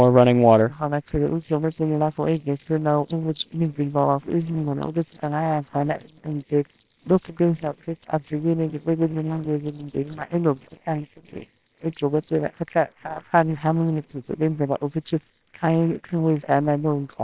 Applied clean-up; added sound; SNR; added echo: neural separator model SepFormer WHAMR!.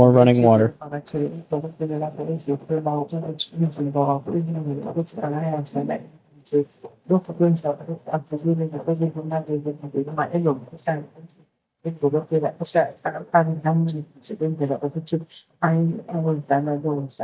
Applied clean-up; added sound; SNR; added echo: neural mask model DeepFilterNet 3.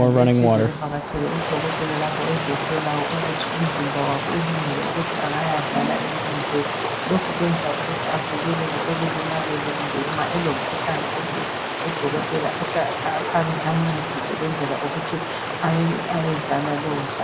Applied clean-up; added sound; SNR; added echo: none; Stream; -1 dB; reverberation time 1.1 s.